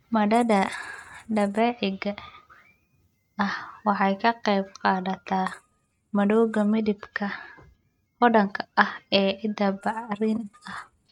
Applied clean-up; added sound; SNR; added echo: neural mask model RNNoise.